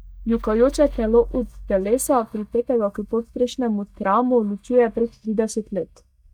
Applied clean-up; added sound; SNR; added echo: neural mask model DeepFilterNet 3.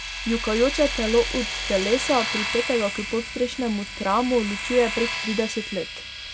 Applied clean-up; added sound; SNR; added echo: none; Domestic sounds, home sounds; -1 dB; none.